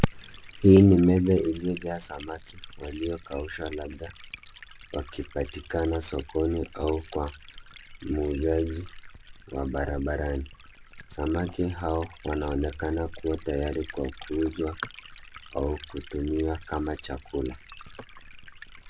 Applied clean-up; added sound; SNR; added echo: none; Liquid; 17 dB; none.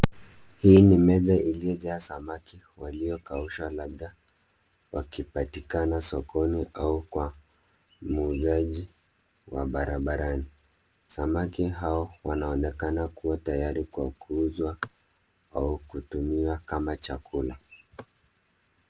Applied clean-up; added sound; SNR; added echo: none; none; none; none.